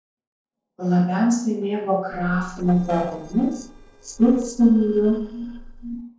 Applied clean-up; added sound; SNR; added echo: neural separator model SepFormer DNS4.